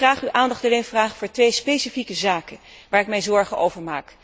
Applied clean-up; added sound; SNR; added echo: none; none; none; none.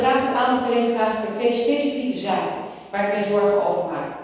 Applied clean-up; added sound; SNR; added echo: none; none; none; reverberation time 1.2 s.